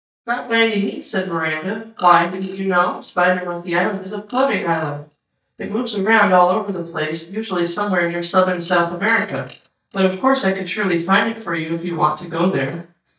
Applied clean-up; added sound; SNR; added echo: neural mask model DeepFilterNet 3.